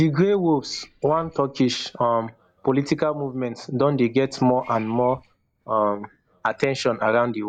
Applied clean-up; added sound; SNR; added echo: neural mask model DeepFilterNet 3.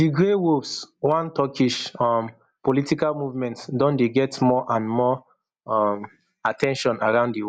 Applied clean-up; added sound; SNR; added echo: none; none; none; none.